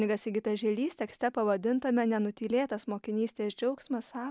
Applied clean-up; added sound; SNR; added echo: none; none; none; none.